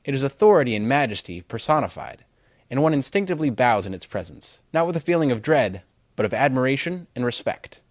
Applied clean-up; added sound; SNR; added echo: none; none; none; none.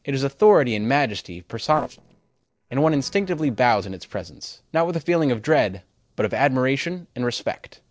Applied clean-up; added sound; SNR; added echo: neural separator model SepFormer DNS4.